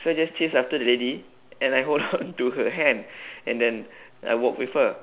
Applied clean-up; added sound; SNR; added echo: none; none; none; none.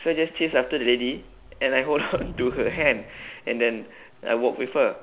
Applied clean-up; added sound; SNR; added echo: none; Thunder / Rain; 20 dB; none.